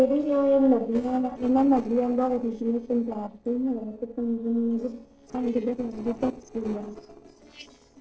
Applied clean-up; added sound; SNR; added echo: neural separator model SepFormer DNS4.